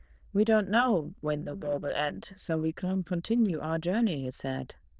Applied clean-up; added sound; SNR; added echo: neural diffusion model UNIVERSE++.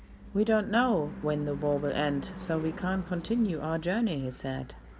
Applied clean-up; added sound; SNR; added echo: none; Car passing by / Engine / Truck; 14 dB; none.